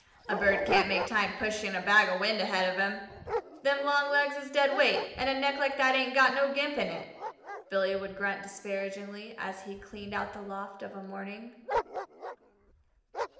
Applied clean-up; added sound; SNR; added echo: none; Dog; 9 dB; reverberation time 0.8 s.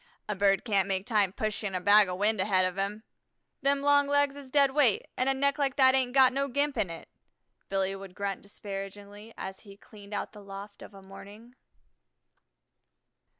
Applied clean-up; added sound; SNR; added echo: none; none; none; none.